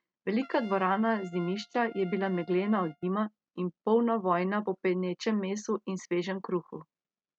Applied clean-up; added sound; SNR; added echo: neural mask model RNNoise.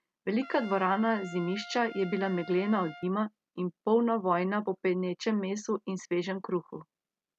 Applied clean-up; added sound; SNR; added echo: none; Trumpet; 17 dB; none.